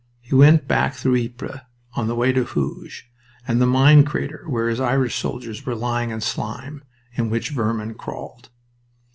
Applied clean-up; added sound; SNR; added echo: none; none; none; none.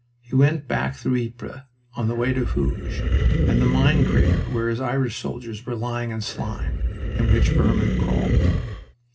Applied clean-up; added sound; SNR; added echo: none; Animal; -3 dB; reverberation time 0.4 s.